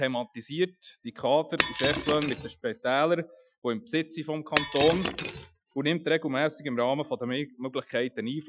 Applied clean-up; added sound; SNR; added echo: classical method Wiener filter.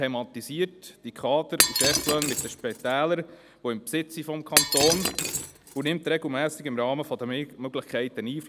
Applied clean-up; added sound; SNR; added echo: none; Shatter; -2 dB; none.